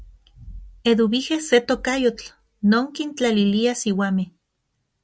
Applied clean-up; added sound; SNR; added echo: none; none; none; none.